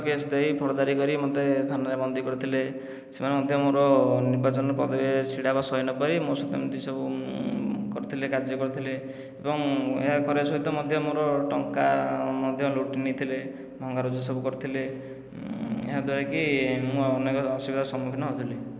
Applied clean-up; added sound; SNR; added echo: none; none; none; none.